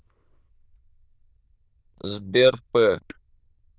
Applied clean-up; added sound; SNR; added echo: neural diffusion model UNIVERSE++.